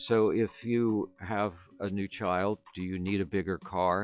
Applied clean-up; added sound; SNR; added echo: classical method log-MMSE.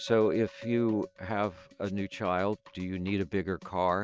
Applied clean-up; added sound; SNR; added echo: neural mask model RNNoise.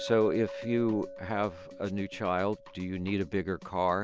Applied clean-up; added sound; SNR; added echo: none; Chink, clink; 14 dB; none.